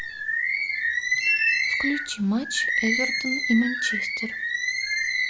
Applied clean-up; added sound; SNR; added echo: none; Bird; -4 dB; none.